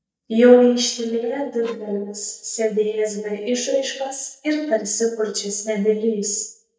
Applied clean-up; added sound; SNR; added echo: neural mask model DeepFilterNet 3.